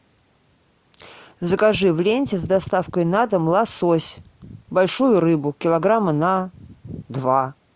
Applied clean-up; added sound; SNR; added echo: none; none; none; none.